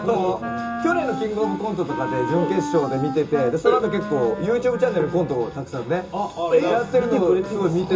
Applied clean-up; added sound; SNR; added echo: none; Wind instrument, woodwind instrument; 10 dB; reverberation time 0.2 s.